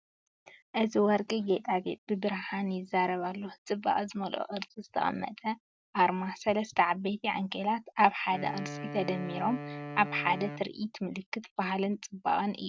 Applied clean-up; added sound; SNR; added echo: none; Wind instrument, woodwind instrument; 10 dB; none.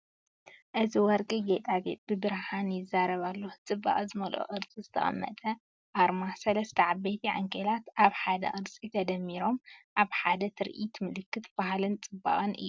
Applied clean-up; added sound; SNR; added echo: none; none; none; none.